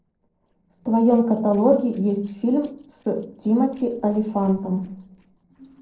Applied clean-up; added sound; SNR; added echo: neural separator model SepFormer DNS4.